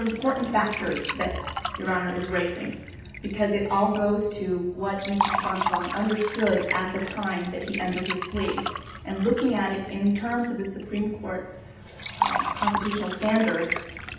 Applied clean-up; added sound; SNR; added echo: none; Liquid; 6 dB; reverberation time 0.8 s.